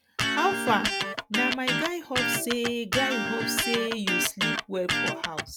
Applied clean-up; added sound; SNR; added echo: none; Electric guitar; -1 dB; none.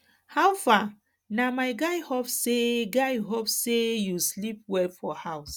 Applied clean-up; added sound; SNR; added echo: none; none; none; none.